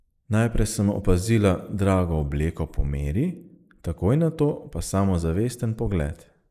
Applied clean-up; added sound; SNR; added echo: neural mask model Resemble Enhance denoiser.